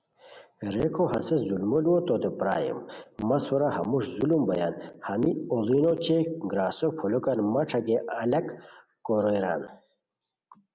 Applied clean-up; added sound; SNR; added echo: none; none; none; none.